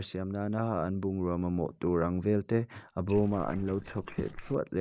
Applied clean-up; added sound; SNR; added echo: neural mask model Resemble Enhance denoiser.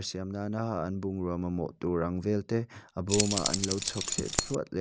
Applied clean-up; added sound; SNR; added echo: none; Keys jangling; 0 dB; none.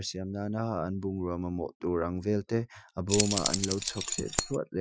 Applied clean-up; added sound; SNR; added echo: classical method Wiener filter.